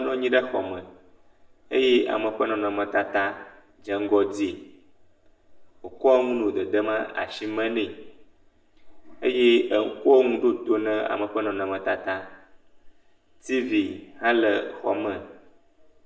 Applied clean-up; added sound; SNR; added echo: none; none; none; reverberation time 0.6 s.